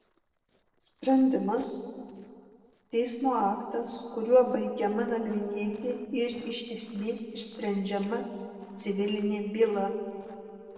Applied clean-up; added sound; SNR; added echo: neural separator model SepFormer DNS4.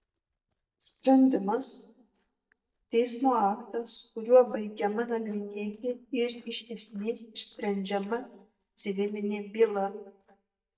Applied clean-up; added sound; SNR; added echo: neural mask model DeepFilterNet 3.